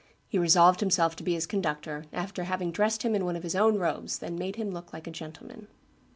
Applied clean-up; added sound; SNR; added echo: none; none; none; none.